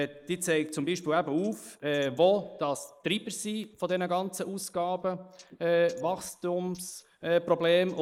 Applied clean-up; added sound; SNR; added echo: neural mask model Resemble Enhance denoiser.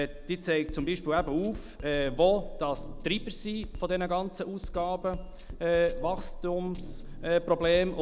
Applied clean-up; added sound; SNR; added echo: none; Drum kit; 10 dB; none.